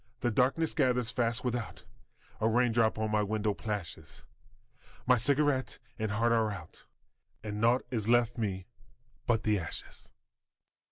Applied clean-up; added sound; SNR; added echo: none; none; none; none.